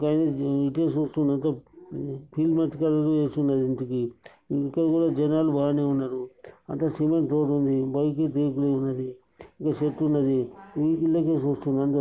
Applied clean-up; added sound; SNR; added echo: none; none; none; none.